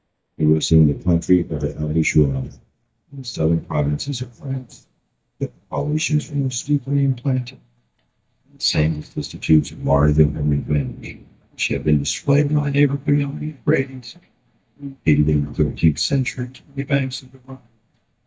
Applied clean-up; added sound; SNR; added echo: neural mask model DeepFilterNet 3.